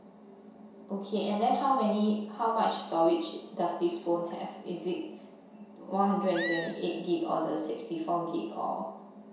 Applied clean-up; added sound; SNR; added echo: none; Animal; 10 dB; reverberation time 0.7 s.